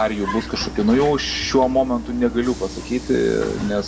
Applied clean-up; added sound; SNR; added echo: none; Vehicle; 12 dB; reverberation time 1.6 s.